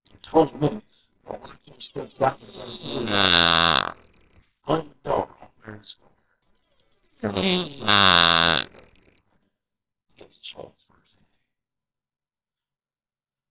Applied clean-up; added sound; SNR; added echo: neural separator model SepFormer WHAMR!.